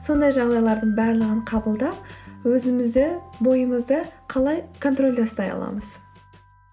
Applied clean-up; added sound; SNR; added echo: none; none; none; none.